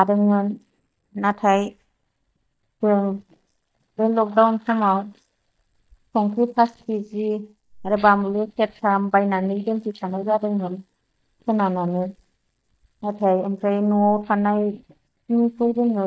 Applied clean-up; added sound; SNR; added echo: neural mask model DeepFilterNet 3.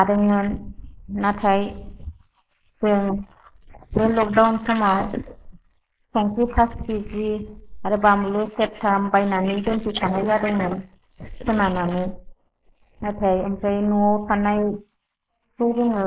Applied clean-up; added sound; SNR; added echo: neural mask model Resemble Enhance denoiser.